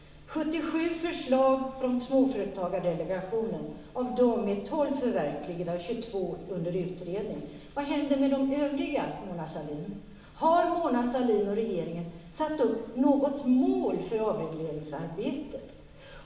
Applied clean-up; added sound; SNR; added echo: none; none; none; reverberation time 0.9 s.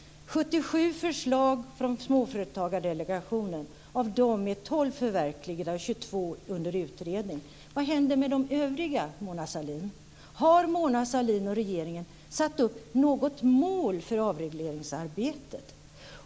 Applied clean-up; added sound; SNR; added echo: none; none; none; none.